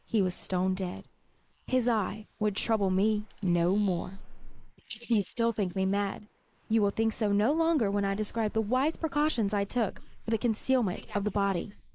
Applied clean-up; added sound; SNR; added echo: neural mask model Resemble Enhance denoiser.